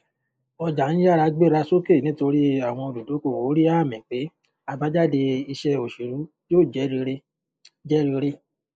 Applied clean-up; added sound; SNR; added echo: neural mask model Resemble Enhance denoiser.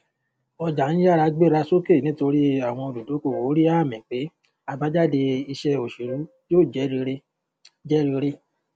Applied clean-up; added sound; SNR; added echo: none; Wind instrument, woodwind instrument; 18 dB; none.